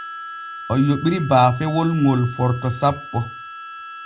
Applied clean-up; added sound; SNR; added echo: none; Harmonica; 14 dB; none.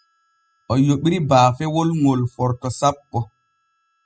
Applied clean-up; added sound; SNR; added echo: classical method spectral subtraction.